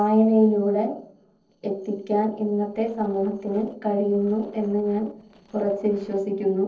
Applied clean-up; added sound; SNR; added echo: neural separator model SepFormer DNS4.